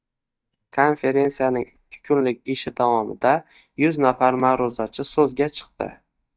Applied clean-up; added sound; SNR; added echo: neural mask model DeepFilterNet 3.